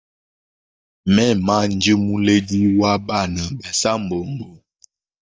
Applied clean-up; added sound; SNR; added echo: neural mask model DeepFilterNet 3.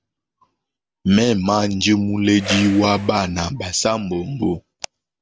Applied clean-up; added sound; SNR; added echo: none; Whoosh, swoosh, swish; 12 dB; none.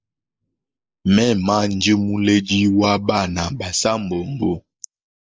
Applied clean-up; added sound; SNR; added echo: neural mask model Resemble Enhance denoiser.